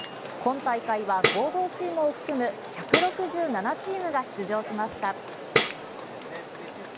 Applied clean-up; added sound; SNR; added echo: none; Tambourine; 2 dB; none.